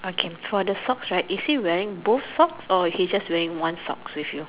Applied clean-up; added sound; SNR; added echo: none; none; none; none.